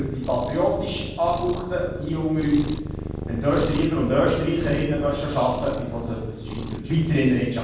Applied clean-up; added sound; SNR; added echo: none; Cat; 8 dB; reverberation time 1.2 s.